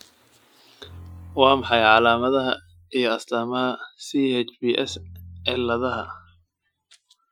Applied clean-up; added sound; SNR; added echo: classical method Wiener filter.